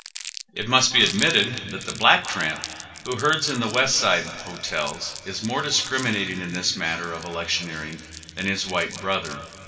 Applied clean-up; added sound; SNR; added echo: none; Crumpling, crinkling; 15 dB; reverberation time 2.3 s.